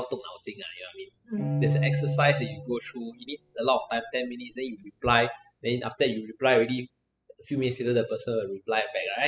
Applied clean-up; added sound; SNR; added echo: classical method spectral subtraction.